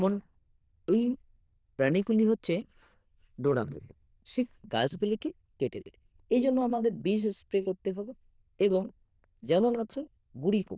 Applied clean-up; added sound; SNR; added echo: neural diffusion model UNIVERSE++.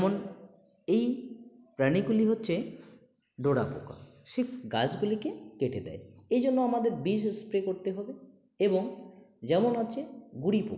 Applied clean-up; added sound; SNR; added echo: none; none; none; none.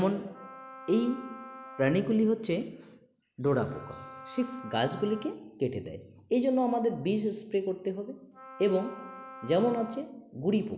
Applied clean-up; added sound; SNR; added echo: none; Wind instrument, woodwind instrument; 16 dB; none.